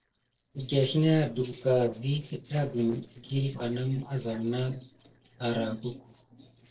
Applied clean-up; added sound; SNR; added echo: neural separator model SepFormer DNS4.